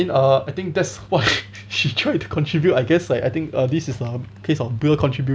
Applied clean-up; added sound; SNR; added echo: none; none; none; none.